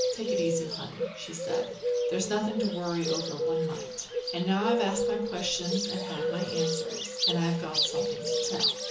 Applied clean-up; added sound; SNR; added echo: none; Bird; -2 dB; reverberation time 0.8 s.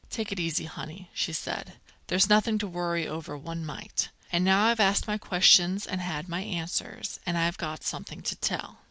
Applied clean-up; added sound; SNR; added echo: none; none; none; none.